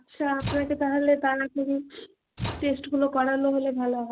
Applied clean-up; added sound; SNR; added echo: none; Slam / Tools; 12 dB; none.